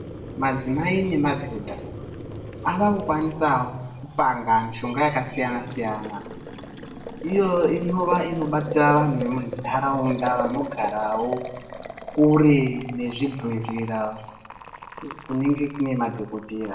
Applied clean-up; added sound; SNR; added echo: none; Boiling; 11 dB; reverberation time 0.7 s.